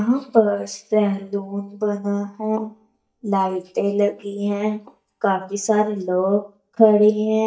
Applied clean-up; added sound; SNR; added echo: neural mask model DeepFilterNet 3.